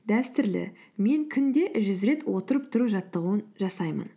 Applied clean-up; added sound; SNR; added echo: none; none; none; none.